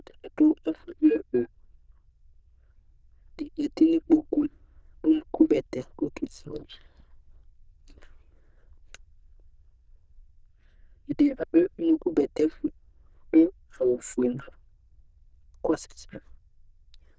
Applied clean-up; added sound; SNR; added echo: neural diffusion model UNIVERSE++.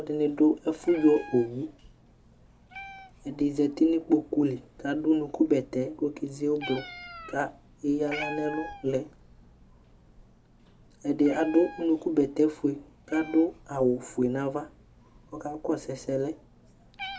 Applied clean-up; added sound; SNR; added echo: none; Meow; 17 dB; none.